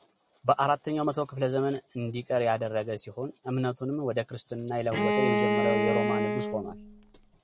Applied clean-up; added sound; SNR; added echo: none; Bowed string instrument; -2 dB; none.